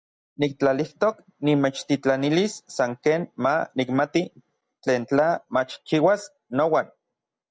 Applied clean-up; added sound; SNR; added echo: none; none; none; none.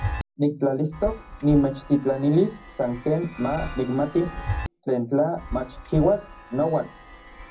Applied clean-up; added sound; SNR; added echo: none; Chime; 11 dB; reverberation time 0.4 s.